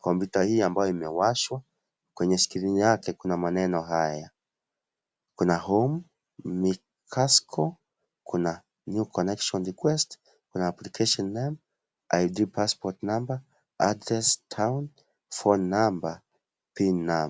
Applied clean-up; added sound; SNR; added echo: none; none; none; none.